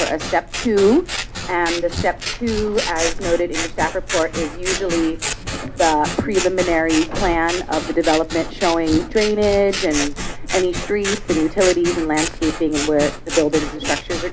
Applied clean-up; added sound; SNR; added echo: none; Scissors; 7 dB; none.